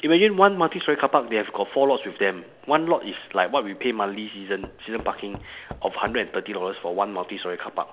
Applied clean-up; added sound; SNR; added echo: none; Knock / Wood; 18 dB; none.